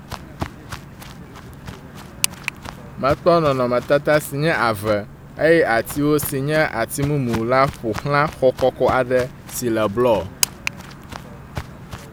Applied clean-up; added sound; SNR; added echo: none; Walk, footsteps; 14 dB; none.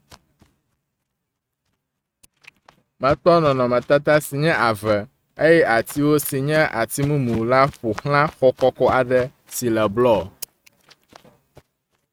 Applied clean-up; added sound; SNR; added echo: neural mask model RNNoise.